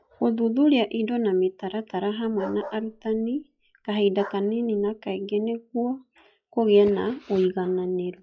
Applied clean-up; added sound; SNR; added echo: classical method log-MMSE.